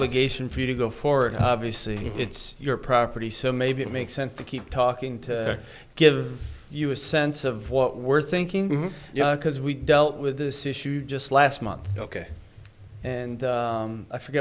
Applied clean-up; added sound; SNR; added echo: none; none; none; none.